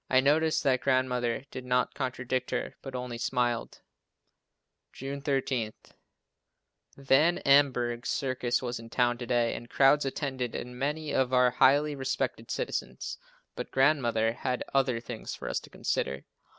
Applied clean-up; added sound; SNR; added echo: none; none; none; none.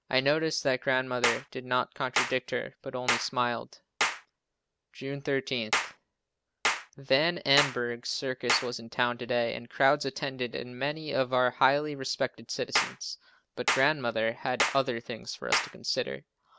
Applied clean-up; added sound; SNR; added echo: none; Clapping; 4 dB; none.